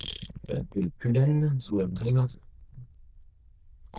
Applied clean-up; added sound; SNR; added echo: neural diffusion model UNIVERSE++.